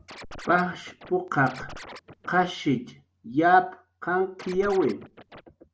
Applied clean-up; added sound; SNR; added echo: none; Scratching (performance technique); 16 dB; none.